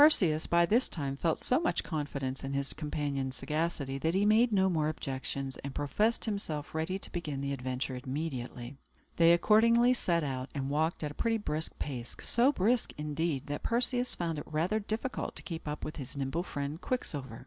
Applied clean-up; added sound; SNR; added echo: none; none; none; none.